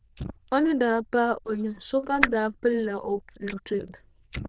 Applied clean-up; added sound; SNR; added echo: neural diffusion model UNIVERSE++.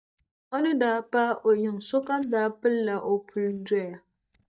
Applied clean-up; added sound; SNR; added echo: neural mask model DeepFilterNet 3.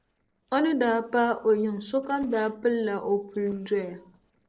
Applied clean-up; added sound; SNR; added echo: neural separator model SepFormer DNS4.